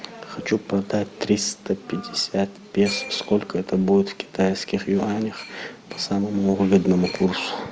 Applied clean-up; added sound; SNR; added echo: none; none; none; none.